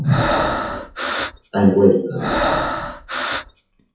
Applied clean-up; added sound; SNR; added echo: classical method WPE with log-MMSE.